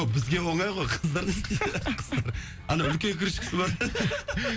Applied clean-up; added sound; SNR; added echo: none; none; none; none.